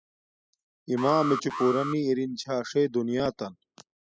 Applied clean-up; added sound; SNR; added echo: classical method spectral subtraction.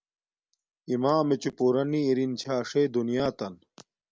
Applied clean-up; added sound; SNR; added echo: none; none; none; none.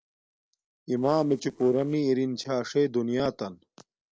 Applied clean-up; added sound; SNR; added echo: neural separator model SepFormer DNS4.